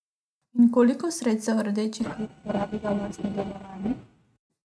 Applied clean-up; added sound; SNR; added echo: neural mask model RNNoise.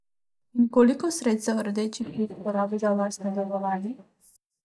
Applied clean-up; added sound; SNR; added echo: neural mask model DeepFilterNet 3.